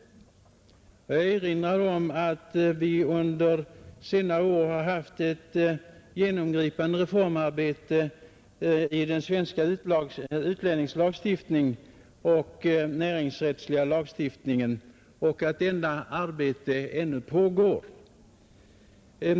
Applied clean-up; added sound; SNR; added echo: none; none; none; none.